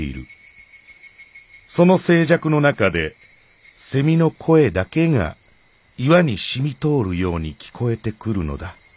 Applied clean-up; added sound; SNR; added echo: none; none; none; none.